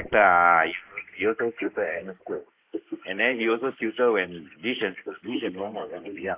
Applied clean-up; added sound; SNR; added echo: neural mask model Resemble Enhance denoiser.